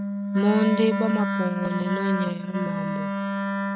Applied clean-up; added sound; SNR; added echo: neural mask model RNNoise.